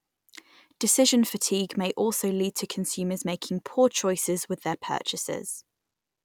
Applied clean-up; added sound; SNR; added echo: none; none; none; none.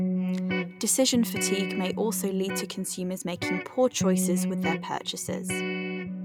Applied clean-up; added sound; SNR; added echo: none; Electric guitar; 1 dB; none.